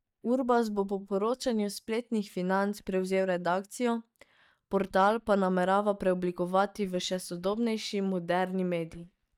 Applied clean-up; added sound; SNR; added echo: neural mask model DeepFilterNet 3.